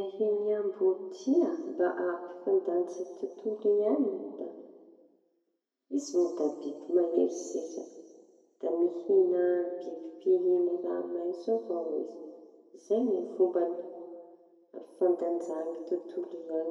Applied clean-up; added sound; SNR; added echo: none; none; none; reverberation time 1.6 s.